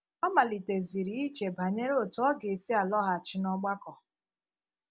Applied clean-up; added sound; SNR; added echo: none; none; none; none.